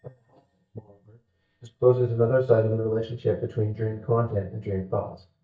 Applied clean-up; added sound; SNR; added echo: neural mask model DeepFilterNet 3.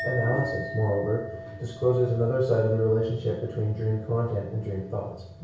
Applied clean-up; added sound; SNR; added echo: none; Chink, clink; 13 dB; reverberation time 0.6 s.